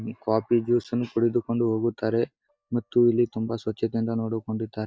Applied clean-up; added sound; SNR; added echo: neural mask model DeepFilterNet 3.